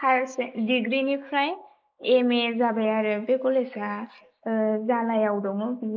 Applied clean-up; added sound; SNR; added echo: neural mask model Resemble Enhance denoiser.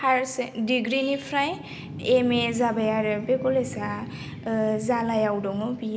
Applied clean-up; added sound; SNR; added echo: none; none; none; none.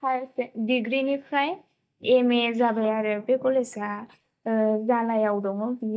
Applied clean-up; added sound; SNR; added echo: neural mask model DeepFilterNet 3.